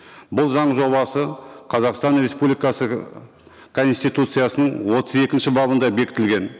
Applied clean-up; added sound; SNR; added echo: none; none; none; none.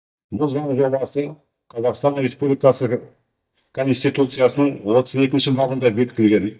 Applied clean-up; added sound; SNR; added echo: neural mask model DeepFilterNet 3.